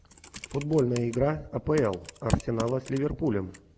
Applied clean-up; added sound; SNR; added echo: none; Computer keyboard; 17 dB; none.